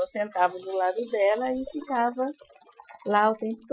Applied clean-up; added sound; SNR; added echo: classical method Wiener filter.